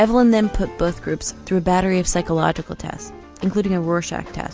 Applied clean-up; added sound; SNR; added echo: none; none; none; none.